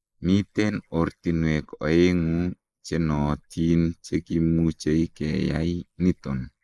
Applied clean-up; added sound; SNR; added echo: neural mask model Resemble Enhance denoiser.